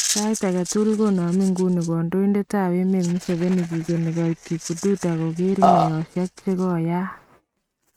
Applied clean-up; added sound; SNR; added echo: neural mask model RNNoise.